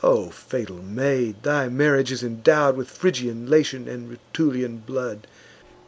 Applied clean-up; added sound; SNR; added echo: none; none; none; none.